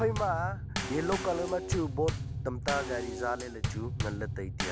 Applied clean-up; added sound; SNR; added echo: none; Bass drum / Snare drum / Drum kit; 2 dB; none.